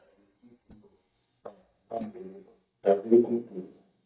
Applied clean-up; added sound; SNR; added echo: neural mask model DeepFilterNet 3.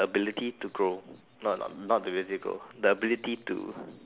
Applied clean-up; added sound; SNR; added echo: none; none; none; none.